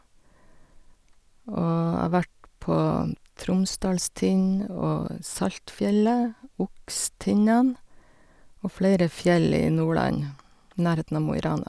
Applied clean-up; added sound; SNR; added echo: none; none; none; none.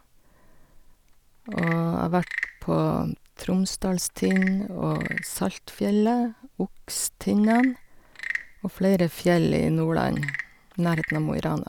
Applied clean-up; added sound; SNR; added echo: none; Wood / Percussion / Frog; 14 dB; none.